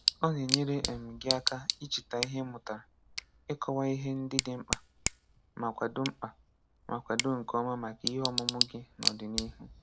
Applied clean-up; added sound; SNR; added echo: none; Tick / Bicycle; -1 dB; none.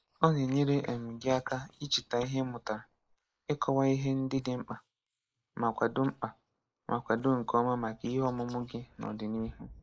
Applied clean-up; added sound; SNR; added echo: neural mask model Resemble Enhance denoiser.